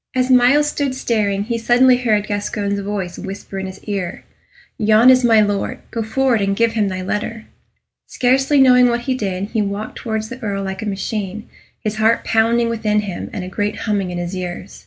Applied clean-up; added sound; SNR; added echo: none; none; none; none.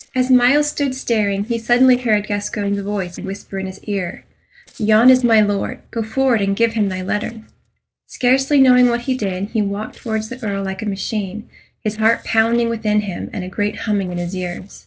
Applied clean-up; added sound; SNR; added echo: neural separator model SepFormer DNS4.